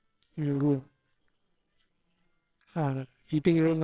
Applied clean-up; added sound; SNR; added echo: neural separator model SepFormer WHAMR!.